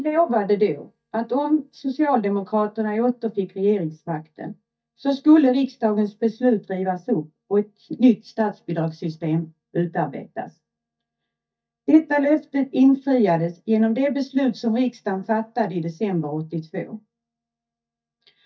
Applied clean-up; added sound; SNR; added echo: neural mask model DeepFilterNet 3.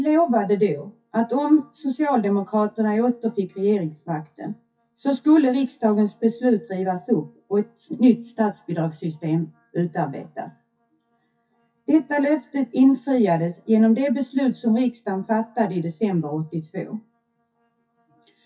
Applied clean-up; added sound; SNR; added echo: classical method WPE with log-MMSE.